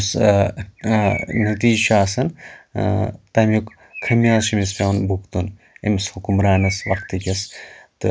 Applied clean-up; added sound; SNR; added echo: none; Bird; 14 dB; none.